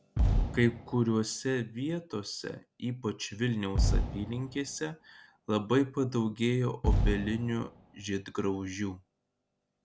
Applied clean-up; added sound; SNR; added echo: none; Fireworks; 1 dB; none.